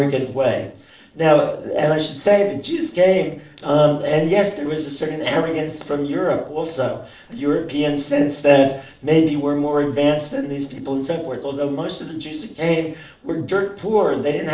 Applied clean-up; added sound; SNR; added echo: neural separator model SepFormer DNS4.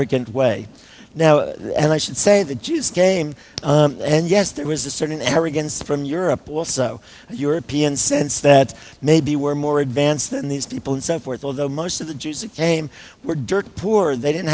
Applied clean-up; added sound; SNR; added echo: none; none; none; none.